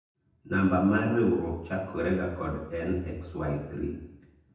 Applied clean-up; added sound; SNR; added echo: none; none; none; reverberation time 0.8 s.